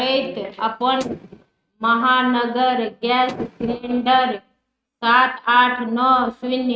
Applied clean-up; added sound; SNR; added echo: neural mask model RNNoise.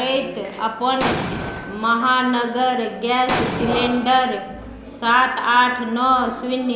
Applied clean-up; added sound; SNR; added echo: none; Explosion; 7 dB; none.